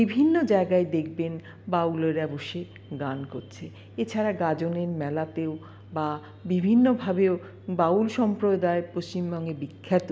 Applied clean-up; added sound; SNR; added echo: none; none; none; none.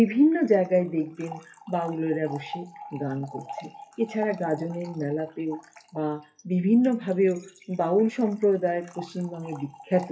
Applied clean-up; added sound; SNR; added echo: classical method WPE with log-MMSE.